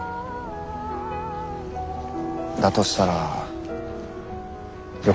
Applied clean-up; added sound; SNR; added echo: none; none; none; none.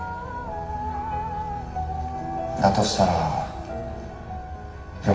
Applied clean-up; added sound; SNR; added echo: none; none; none; reverberation time 2.1 s.